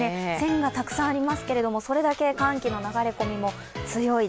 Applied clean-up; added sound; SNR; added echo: none; Wind instrument, woodwind instrument; 12 dB; none.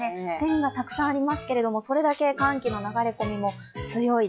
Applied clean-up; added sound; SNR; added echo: classical method log-MMSE.